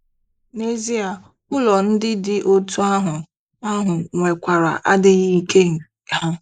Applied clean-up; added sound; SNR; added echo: neural mask model Resemble Enhance denoiser.